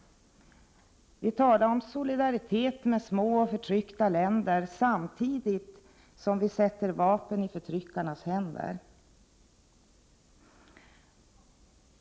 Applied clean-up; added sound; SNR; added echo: none; none; none; none.